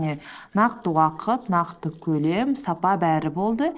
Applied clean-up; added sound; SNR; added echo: neural separator model SepFormer DNS4.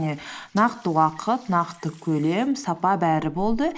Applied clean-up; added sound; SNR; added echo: neural mask model Resemble Enhance denoiser.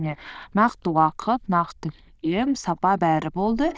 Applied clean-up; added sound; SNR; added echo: neural diffusion model UNIVERSE++.